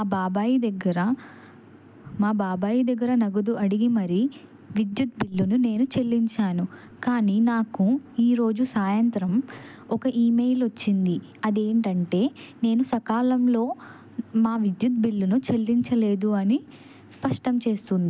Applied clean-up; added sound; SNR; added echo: none; none; none; none.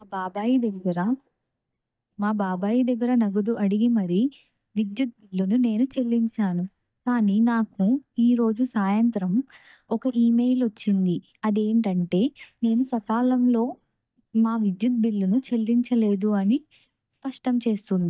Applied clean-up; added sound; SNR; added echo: neural mask model DeepFilterNet 3.